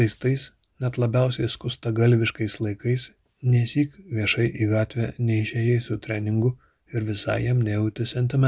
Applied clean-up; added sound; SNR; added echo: none; none; none; none.